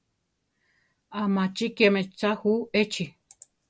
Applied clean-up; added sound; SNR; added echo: none; none; none; none.